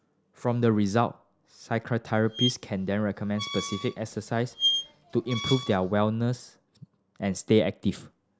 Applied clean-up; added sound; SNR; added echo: none; Squeak; 6 dB; none.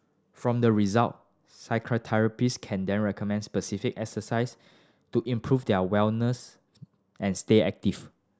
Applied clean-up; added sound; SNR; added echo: none; none; none; none.